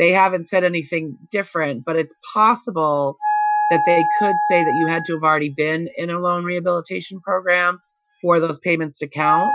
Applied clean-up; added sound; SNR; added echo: classical method Wiener filter.